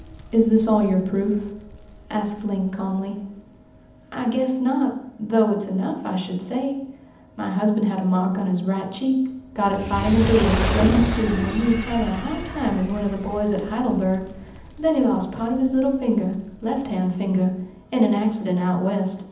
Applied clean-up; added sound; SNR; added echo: none; Fire; 10 dB; reverberation time 0.8 s.